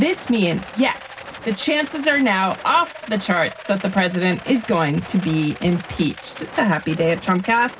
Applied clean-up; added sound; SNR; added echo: none; Rattle; 16 dB; reverberation time 0.4 s.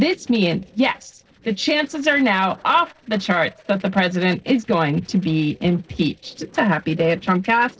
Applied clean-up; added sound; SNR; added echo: neural separator model SepFormer DNS4.